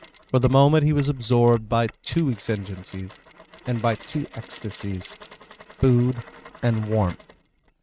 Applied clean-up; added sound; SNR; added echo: neural mask model RNNoise.